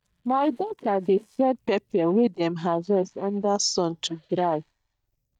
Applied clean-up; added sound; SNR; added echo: neural mask model DeepFilterNet 3.